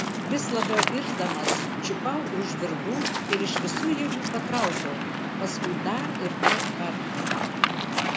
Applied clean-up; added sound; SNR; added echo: none; Waves, surf; -4 dB; none.